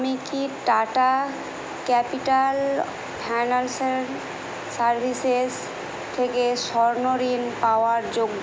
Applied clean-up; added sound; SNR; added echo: none; none; none; none.